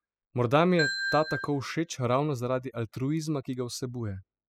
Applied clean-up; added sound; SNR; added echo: classical method spectral subtraction.